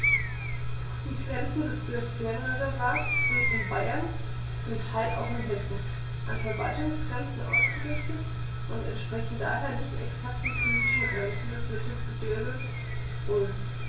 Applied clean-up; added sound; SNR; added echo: none; Bird; 5 dB; reverberation time 0.2 s.